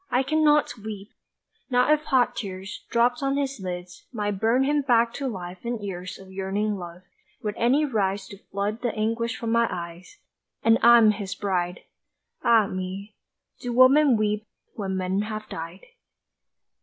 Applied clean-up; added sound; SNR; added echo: none; none; none; none.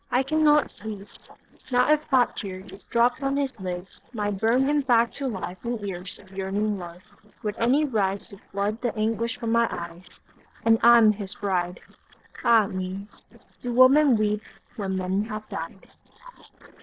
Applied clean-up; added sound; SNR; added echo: neural separator model SepFormer DNS4.